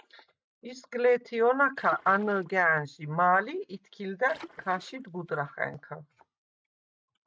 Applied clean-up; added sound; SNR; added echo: neural mask model RNNoise.